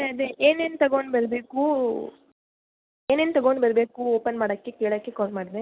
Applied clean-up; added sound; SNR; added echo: none; none; none; none.